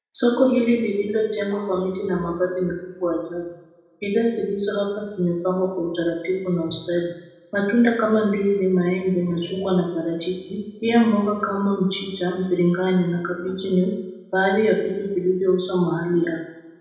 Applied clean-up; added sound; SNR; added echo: none; none; none; reverberation time 0.8 s.